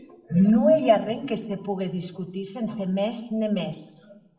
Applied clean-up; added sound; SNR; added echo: none; none; none; reverberation time 0.6 s.